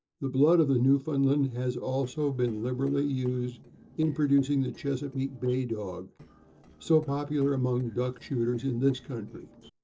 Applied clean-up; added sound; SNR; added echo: neural separator model SepFormer DNS4.